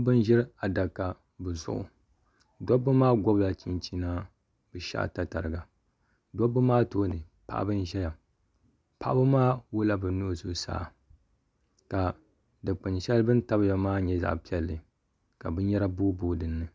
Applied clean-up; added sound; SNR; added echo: none; none; none; none.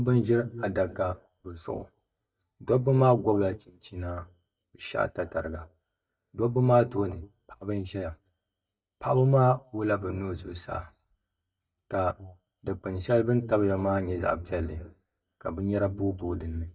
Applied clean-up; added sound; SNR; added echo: neural mask model DeepFilterNet 3.